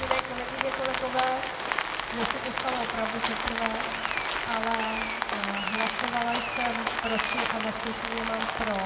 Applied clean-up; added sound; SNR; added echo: none; Rain; -2 dB; reverberation time 1.0 s.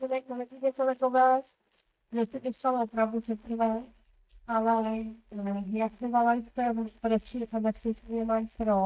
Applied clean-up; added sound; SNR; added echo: neural mask model DeepFilterNet 3.